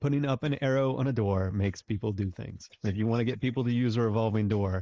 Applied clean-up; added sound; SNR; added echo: neural mask model Resemble Enhance denoiser.